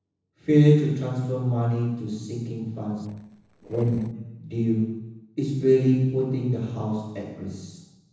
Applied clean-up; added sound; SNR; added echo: neural separator model SepFormer DNS4.